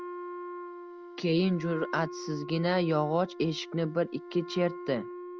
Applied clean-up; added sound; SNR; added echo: none; Wind instrument, woodwind instrument; 11 dB; none.